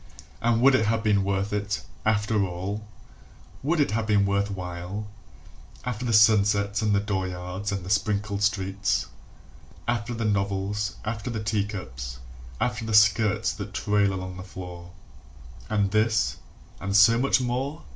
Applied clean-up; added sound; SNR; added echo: none; none; none; none.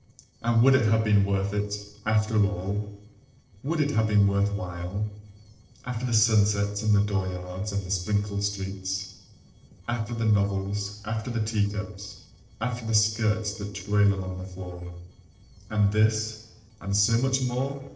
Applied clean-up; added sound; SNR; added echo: neural separator model SepFormer DNS4.